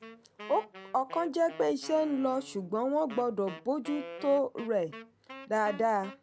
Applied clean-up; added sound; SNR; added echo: none; Wind instrument, woodwind instrument; 17 dB; none.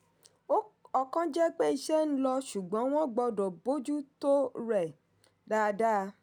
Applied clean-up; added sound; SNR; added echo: none; none; none; none.